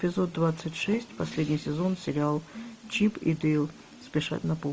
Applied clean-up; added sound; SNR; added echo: none; none; none; none.